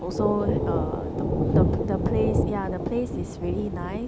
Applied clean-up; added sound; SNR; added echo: none; Thunder; -4 dB; none.